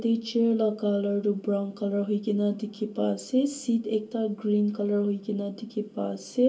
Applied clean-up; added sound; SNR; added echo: none; none; none; reverberation time 0.2 s.